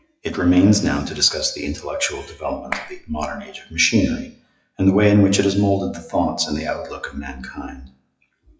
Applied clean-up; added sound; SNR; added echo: classical method WPE with log-MMSE.